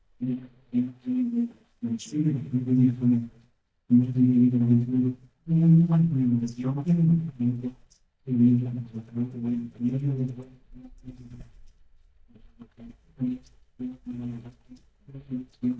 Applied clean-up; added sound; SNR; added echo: neural mask model DeepFilterNet 3.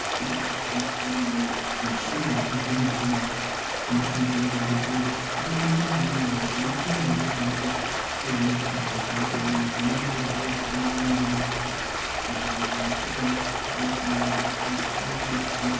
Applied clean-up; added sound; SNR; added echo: none; Stream; 0 dB; reverberation time 1.1 s.